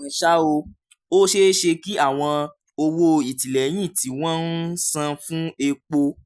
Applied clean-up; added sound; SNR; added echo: none; none; none; none.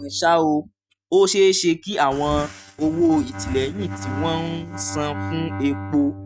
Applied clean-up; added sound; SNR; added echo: neural mask model RNNoise.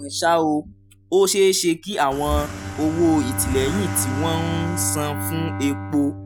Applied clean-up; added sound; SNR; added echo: none; Bowed string instrument + Accelerating, revving, vroom / Car; 7 dB; none.